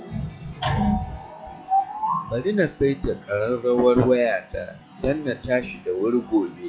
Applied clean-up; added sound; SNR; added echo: classical method log-MMSE.